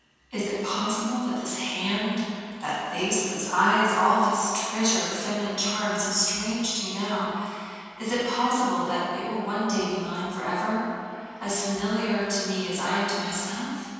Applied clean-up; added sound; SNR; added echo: none; none; none; reverberation time 2.1 s.